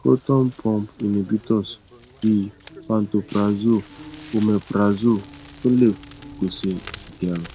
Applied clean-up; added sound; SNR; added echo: none; Crackle; 18 dB; none.